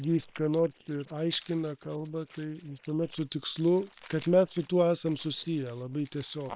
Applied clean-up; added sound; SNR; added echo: neural separator model SepFormer WHAM!.